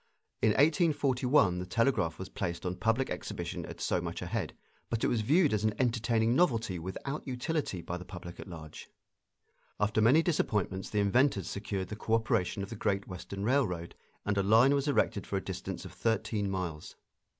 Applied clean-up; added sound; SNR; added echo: none; none; none; none.